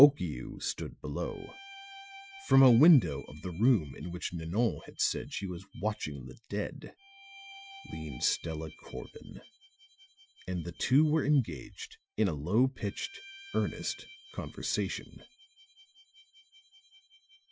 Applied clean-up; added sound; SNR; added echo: classical method Wiener filter.